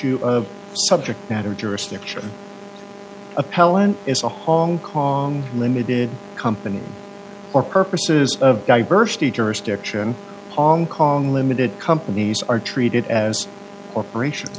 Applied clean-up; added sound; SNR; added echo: none; none; none; none.